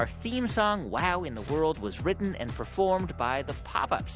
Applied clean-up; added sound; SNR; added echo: none; none; none; none.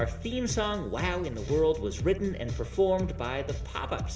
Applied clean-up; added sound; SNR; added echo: none; none; none; reverberation time 0.9 s.